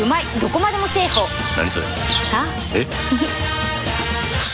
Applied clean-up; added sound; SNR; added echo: none; Bird; 6 dB; none.